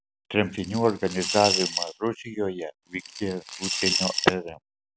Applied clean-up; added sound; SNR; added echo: none; Coin (dropping) / Glass; 3 dB; none.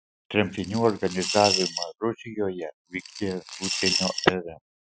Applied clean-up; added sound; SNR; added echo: classical method Wiener filter.